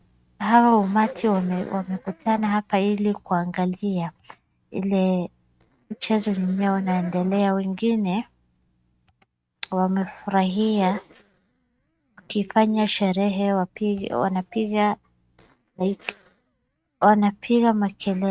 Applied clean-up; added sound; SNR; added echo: neural mask model RNNoise.